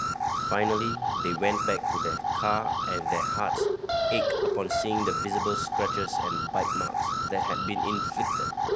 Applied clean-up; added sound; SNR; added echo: none; Alarm; -4 dB; none.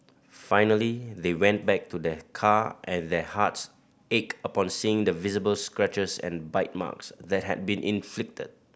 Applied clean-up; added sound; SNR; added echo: none; none; none; none.